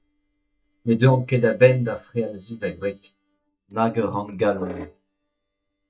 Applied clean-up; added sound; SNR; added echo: neural mask model DeepFilterNet 3.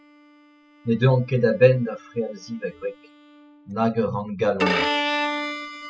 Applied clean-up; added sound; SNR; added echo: classical method spectral subtraction.